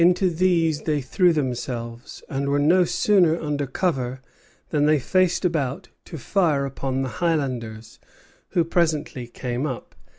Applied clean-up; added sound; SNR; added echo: none; none; none; none.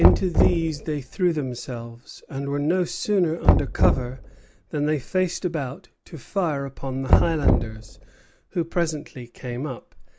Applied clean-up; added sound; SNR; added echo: none; Knock; -1 dB; none.